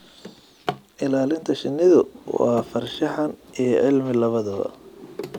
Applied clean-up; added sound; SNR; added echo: none; Drawer open or close; 17 dB; none.